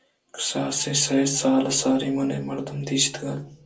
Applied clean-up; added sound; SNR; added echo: none; none; none; reverberation time 0.2 s.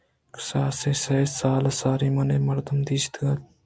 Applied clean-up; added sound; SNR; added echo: none; none; none; none.